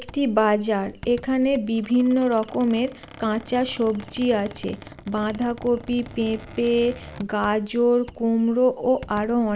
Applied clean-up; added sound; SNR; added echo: none; Squeak; 20 dB; none.